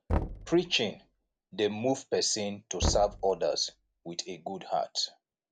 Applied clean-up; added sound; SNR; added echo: none; Knock; 7 dB; none.